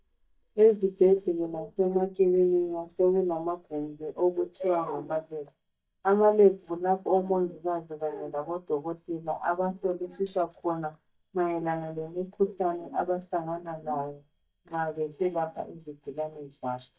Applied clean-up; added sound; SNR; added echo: neural mask model DeepFilterNet 3.